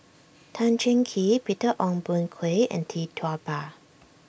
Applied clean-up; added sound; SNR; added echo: none; none; none; none.